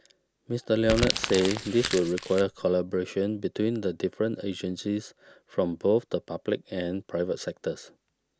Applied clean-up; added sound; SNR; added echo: none; Crumpling, crinkling; 4 dB; none.